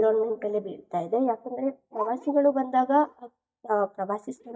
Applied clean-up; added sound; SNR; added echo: neural mask model DeepFilterNet 3.